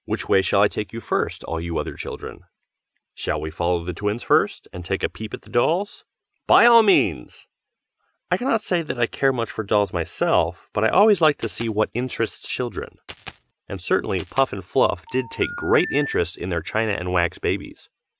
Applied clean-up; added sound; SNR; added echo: none; Telephone + Coin (dropping); 12 dB; none.